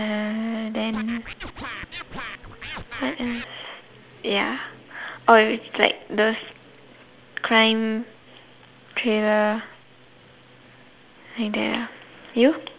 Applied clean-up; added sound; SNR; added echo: none; Scratching (performance technique); 11 dB; none.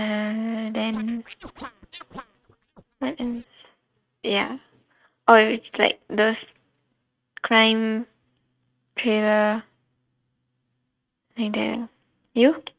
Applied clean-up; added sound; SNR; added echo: neural mask model RNNoise.